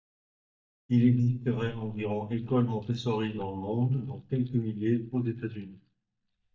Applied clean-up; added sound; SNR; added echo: neural mask model DeepFilterNet 3.